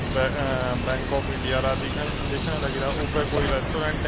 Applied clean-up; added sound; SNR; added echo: none; Chirp, tweet; -1 dB; none.